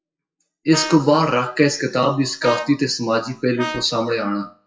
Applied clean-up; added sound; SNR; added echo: classical method WPE with log-MMSE.